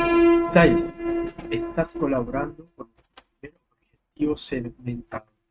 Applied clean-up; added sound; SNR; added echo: neural mask model RNNoise.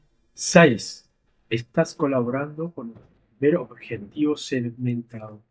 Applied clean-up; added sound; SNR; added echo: neural mask model DeepFilterNet 3.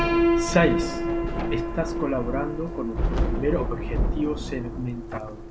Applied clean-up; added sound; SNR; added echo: none; Piano + Thunder / Rain; -3 dB; none.